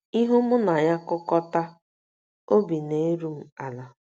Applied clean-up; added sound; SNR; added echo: none; none; none; none.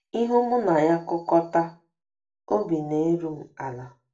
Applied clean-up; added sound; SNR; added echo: none; none; none; reverberation time 0.2 s.